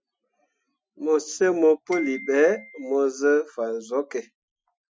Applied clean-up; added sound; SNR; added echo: classical method Wiener filter.